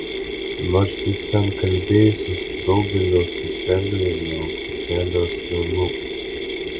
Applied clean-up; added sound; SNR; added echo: none; Mechanisms; 5 dB; none.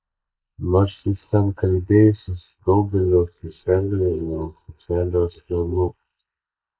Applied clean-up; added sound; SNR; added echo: neural mask model Resemble Enhance denoiser.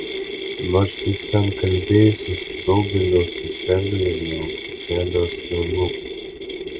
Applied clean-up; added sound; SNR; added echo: neural mask model RNNoise.